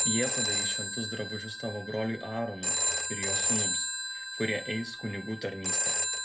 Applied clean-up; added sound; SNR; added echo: none; Telephone; -5 dB; reverberation time 0.3 s.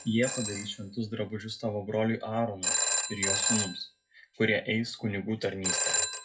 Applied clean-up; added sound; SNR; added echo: classical method WPE with log-MMSE.